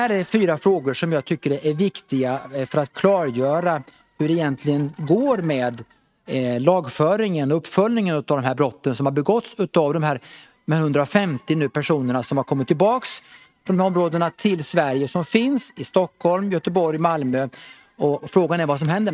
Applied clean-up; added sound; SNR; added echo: neural mask model RNNoise.